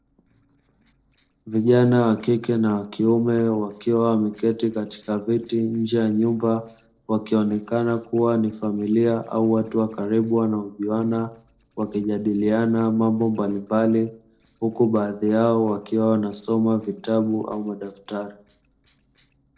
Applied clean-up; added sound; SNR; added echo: neural separator model SepFormer DNS4.